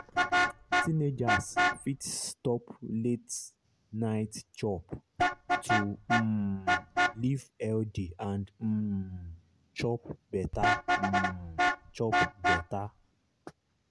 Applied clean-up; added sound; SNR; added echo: none; Vehicle horn, car horn, honking; -1 dB; none.